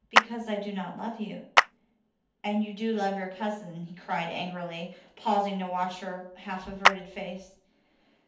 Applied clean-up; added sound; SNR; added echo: none; Clapping; -4 dB; reverberation time 0.6 s.